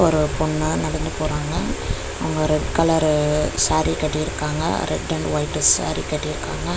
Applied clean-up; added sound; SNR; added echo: none; none; none; none.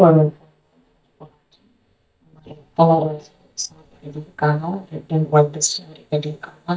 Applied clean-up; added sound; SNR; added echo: neural mask model DeepFilterNet 3.